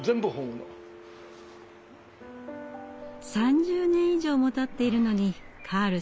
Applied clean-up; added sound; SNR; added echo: none; none; none; none.